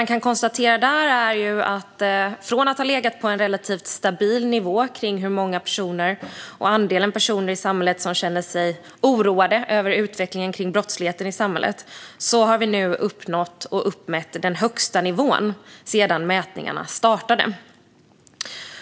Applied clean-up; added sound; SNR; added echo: none; none; none; none.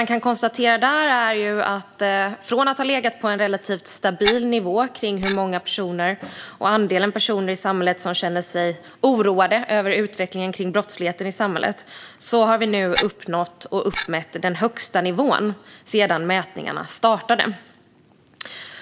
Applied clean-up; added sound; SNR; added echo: none; Clock; 7 dB; none.